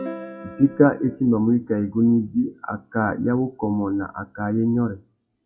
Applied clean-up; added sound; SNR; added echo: classical method WPE with log-MMSE.